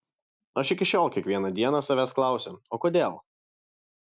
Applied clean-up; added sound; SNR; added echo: none; none; none; none.